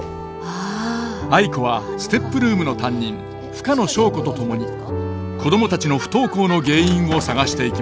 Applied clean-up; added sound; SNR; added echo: none; none; none; none.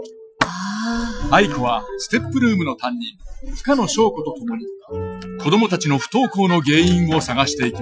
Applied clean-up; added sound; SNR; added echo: classical method Wiener filter.